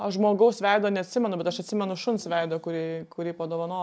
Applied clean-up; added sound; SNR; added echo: none; none; none; none.